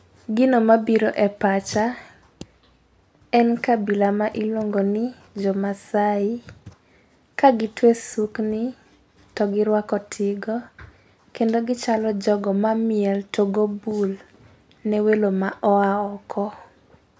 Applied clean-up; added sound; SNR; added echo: none; none; none; none.